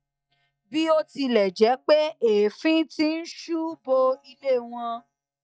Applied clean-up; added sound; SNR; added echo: neural mask model DeepFilterNet 3.